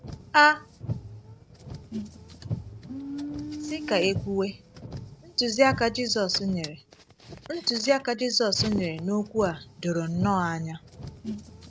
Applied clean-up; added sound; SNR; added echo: none; Car; 10 dB; none.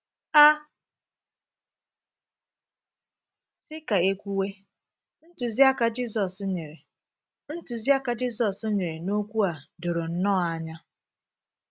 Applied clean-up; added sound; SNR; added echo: none; none; none; none.